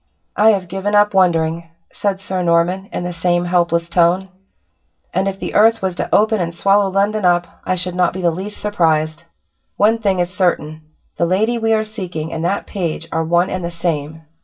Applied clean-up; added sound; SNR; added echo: none; none; none; reverberation time 0.2 s.